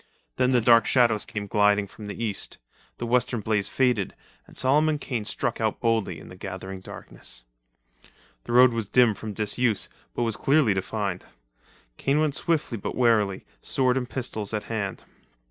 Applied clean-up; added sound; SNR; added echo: neural mask model DeepFilterNet 3.